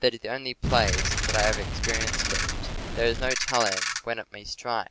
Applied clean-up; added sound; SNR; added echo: none; Ratchet, pawl + Explosion; -1 dB; none.